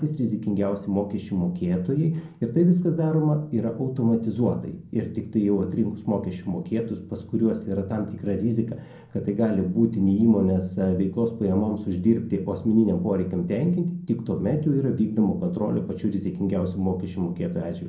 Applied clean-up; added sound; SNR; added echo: none; none; none; reverberation time 0.6 s.